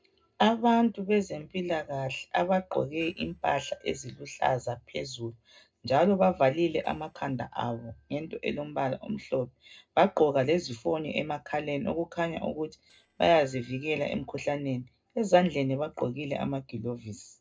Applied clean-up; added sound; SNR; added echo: neural separator model SepFormer DNS4.